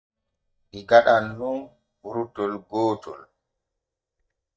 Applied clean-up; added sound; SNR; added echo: neural mask model DeepFilterNet 3.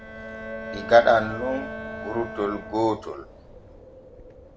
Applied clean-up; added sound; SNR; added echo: none; Bowed string instrument + Wind; 11 dB; none.